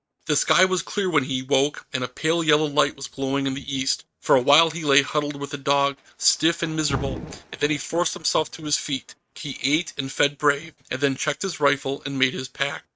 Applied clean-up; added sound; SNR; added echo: neural mask model RNNoise.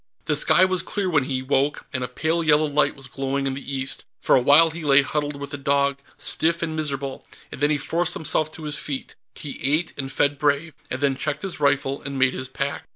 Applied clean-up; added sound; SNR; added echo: none; none; none; none.